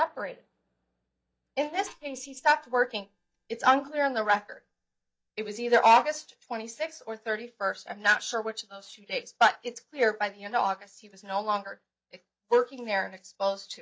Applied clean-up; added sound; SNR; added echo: neural mask model DeepFilterNet 3.